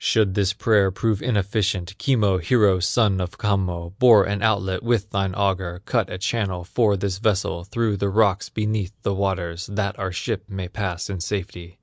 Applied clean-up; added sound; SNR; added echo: none; none; none; none.